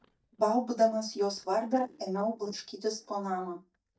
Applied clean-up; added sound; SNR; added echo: neural mask model DeepFilterNet 3.